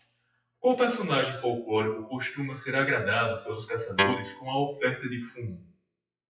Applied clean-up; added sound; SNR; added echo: classical method WPE with log-MMSE.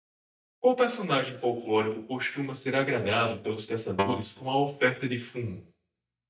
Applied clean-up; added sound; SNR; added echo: neural mask model DeepFilterNet 3.